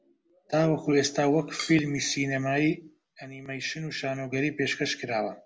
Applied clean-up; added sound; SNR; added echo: none; Drum kit; 16 dB; none.